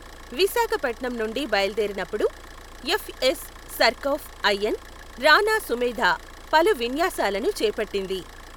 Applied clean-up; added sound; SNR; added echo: none; Idling / Car; 18 dB; none.